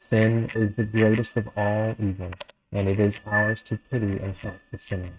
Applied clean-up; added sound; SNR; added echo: neural mask model RNNoise.